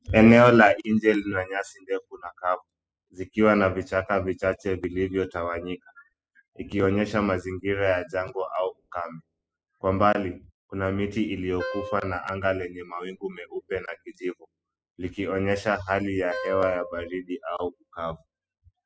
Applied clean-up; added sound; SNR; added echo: classical method spectral subtraction.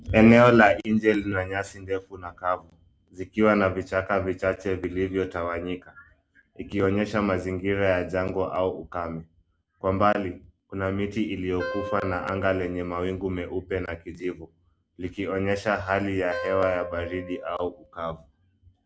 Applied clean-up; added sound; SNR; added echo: none; Wind instrument, woodwind instrument; 12 dB; none.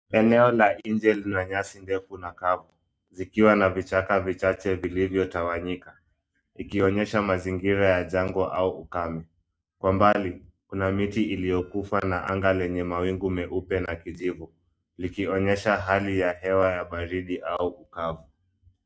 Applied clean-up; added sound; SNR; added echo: neural mask model DeepFilterNet 3.